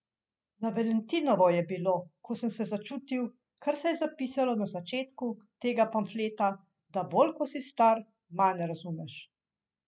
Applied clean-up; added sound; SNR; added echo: none; none; none; none.